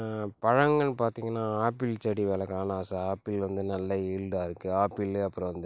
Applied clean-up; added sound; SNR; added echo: none; none; none; none.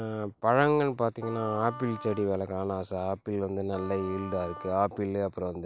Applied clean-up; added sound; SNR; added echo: none; Wind instrument, woodwind instrument; 16 dB; none.